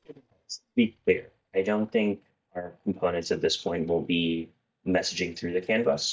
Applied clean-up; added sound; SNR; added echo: neural mask model DeepFilterNet 3.